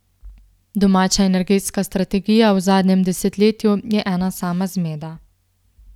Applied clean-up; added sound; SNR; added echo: none; none; none; none.